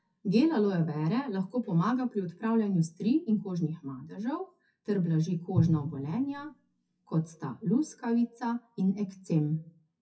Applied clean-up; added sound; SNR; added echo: classical method WPE with log-MMSE.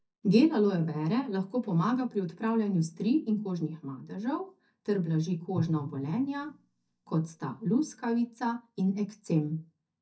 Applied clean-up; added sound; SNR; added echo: neural mask model DeepFilterNet 3.